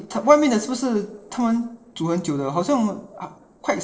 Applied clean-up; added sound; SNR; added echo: neural separator model SepFormer DNS4.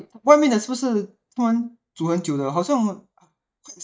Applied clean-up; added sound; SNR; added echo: neural mask model DeepFilterNet 3.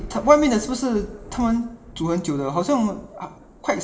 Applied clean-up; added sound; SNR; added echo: none; Thunder / Rain; 17 dB; reverberation time 1.3 s.